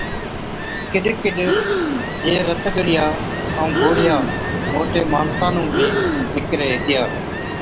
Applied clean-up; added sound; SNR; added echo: none; Ocean + Breathing; 0 dB; none.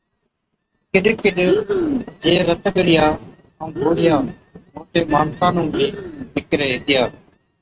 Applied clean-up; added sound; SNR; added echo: neural mask model RNNoise.